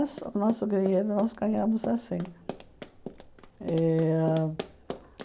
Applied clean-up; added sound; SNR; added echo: none; Run; 13 dB; none.